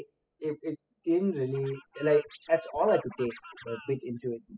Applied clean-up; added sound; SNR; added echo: classical method spectral subtraction.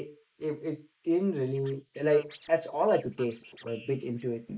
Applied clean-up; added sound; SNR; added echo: neural mask model Resemble Enhance denoiser.